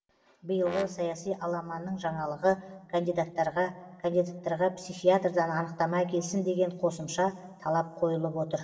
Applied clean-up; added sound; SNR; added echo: none; Brass instrument; 16 dB; reverberation time 2.8 s.